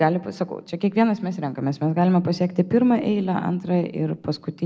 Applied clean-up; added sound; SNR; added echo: none; none; none; none.